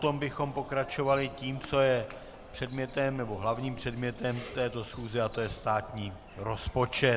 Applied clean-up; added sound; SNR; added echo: none; Bird vocalization, bird call, bird song; 18 dB; none.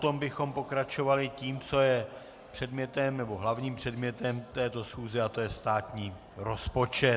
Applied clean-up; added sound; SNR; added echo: none; none; none; none.